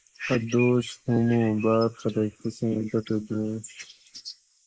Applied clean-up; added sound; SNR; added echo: neural mask model Resemble Enhance denoiser.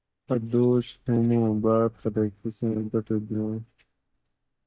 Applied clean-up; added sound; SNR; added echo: neural mask model DeepFilterNet 3.